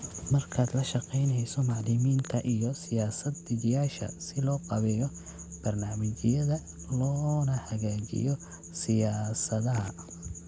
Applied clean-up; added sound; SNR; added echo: none; Wind; 18 dB; none.